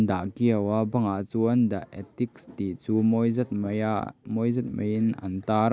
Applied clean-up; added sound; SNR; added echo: none; none; none; none.